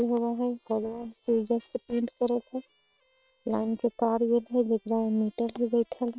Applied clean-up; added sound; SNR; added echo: neural separator model SepFormer WHAM!.